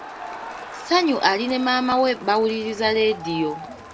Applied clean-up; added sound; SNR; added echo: none; Crowd; 14 dB; none.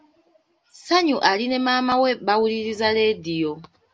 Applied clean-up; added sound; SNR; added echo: none; none; none; none.